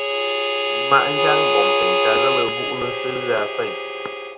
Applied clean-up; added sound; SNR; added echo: none; Harmonica; -4 dB; reverberation time 0.9 s.